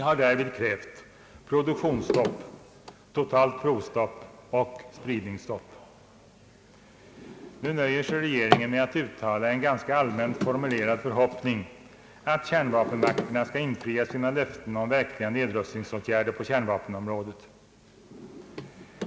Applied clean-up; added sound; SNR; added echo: none; Drawer open or close; 9 dB; none.